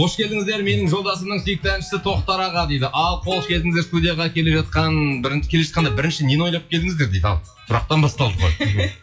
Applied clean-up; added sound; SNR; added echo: classical method WPE with log-MMSE.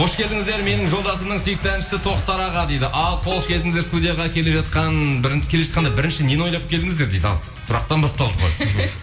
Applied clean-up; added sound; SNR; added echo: none; Plucked string instrument; 18 dB; reverberation time 1.7 s.